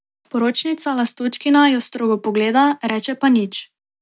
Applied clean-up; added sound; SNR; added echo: none; none; none; none.